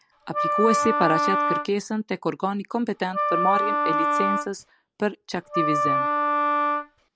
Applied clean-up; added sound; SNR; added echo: none; Wind instrument, woodwind instrument; -4 dB; none.